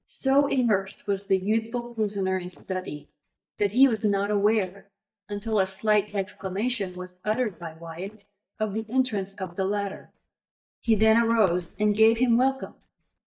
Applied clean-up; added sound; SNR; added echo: neural mask model DeepFilterNet 3.